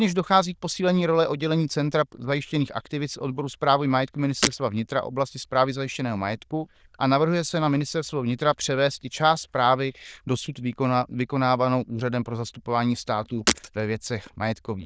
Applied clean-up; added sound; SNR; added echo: neural diffusion model UNIVERSE++.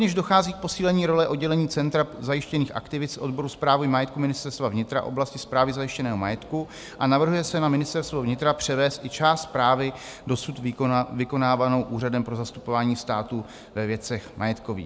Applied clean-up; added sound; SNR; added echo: none; none; none; none.